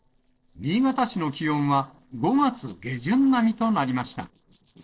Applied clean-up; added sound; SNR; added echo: neural separator model SepFormer DNS4.